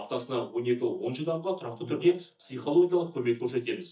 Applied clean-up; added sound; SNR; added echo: neural mask model DeepFilterNet 3.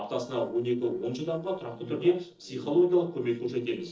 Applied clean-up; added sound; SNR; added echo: neural separator model SepFormer DNS4.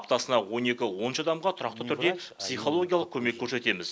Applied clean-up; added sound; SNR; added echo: none; none; none; none.